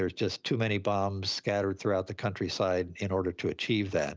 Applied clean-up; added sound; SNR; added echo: none; none; none; none.